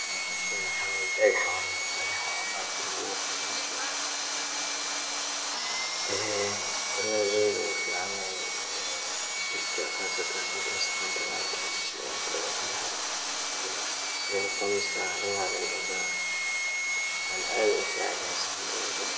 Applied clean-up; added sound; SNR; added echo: none; Sawing; -4 dB; reverberation time 1.0 s.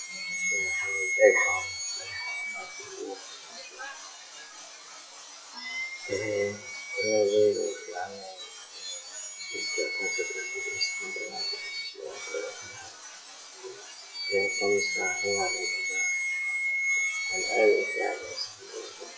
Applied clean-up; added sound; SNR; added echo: classical method WPE with log-MMSE.